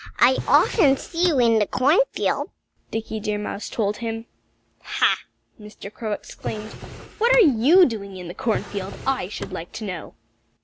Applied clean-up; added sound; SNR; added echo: none; Drawer open or close; 13 dB; none.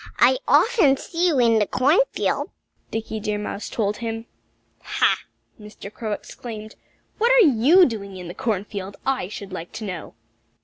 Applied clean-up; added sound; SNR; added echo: none; none; none; none.